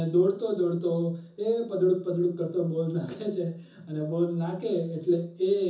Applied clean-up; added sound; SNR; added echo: none; none; none; reverberation time 0.6 s.